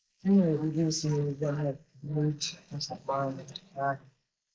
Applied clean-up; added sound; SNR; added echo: neural mask model Resemble Enhance denoiser.